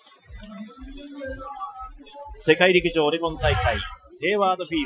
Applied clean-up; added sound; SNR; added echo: classical method Wiener filter.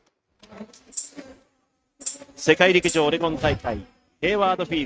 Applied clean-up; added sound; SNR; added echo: neural mask model RNNoise.